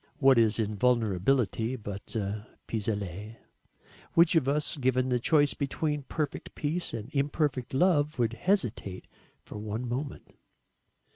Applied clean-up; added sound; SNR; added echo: none; none; none; none.